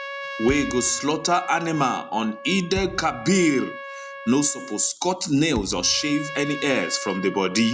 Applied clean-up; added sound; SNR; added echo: none; Thump, thud + Trumpet; 12 dB; none.